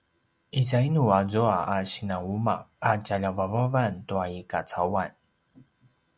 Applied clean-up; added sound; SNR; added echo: none; none; none; none.